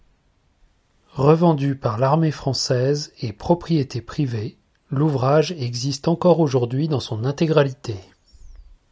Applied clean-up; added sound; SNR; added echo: none; none; none; none.